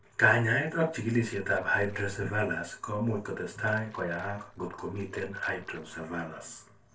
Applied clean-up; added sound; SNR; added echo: neural separator model SepFormer DNS4.